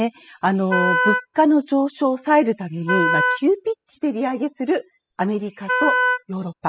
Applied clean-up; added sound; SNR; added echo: classical method spectral subtraction.